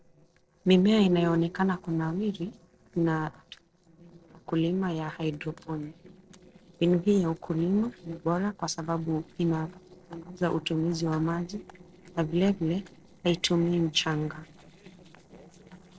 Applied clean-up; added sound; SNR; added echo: neural separator model SepFormer DNS4.